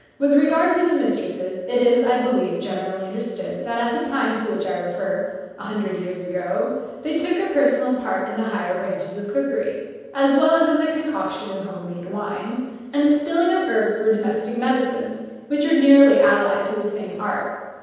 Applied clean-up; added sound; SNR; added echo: none; none; none; reverberation time 1.2 s.